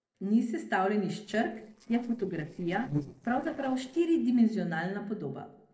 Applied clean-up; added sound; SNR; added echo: neural separator model SepFormer DNS4.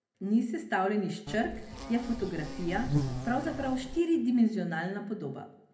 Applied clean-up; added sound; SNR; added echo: none; Insect; 5 dB; reverberation time 0.3 s.